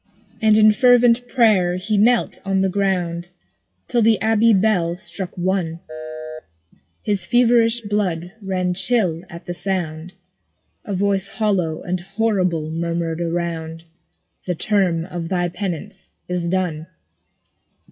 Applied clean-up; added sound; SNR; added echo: classical method WPE with log-MMSE.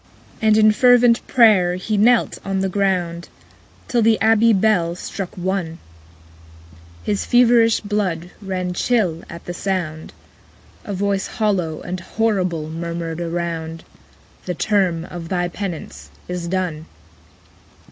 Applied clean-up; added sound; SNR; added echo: none; none; none; none.